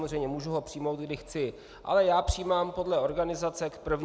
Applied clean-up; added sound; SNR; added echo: none; none; none; none.